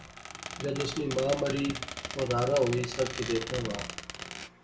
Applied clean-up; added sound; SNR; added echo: none; Squeak; 8 dB; reverberation time 0.4 s.